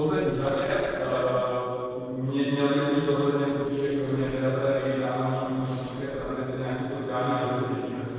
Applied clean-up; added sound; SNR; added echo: neural separator model SepFormer DNS4.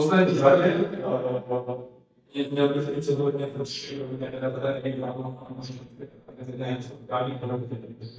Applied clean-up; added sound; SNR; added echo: neural mask model DeepFilterNet 3.